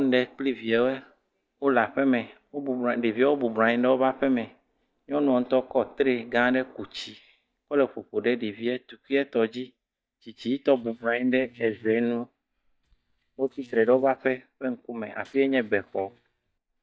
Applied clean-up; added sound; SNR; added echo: neural mask model DeepFilterNet 3.